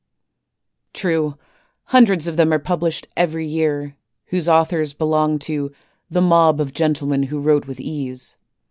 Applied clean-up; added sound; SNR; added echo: none; none; none; none.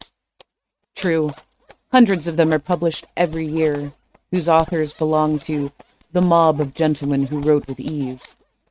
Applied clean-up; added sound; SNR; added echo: neural mask model RNNoise.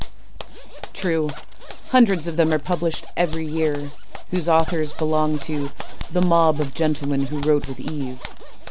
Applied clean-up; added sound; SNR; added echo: none; Zipper (clothing); 0 dB; none.